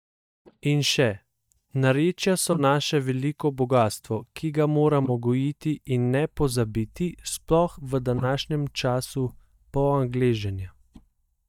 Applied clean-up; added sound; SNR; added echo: neural mask model DeepFilterNet 3.